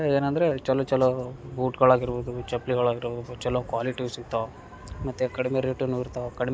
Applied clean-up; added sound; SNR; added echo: none; none; none; none.